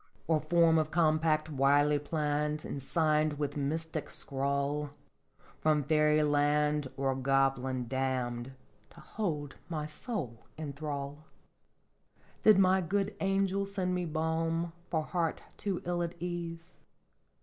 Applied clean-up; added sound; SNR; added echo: none; none; none; none.